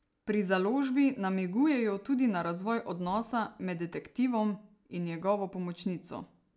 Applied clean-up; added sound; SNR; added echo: none; none; none; none.